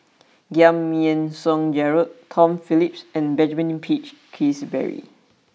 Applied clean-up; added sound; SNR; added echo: none; none; none; none.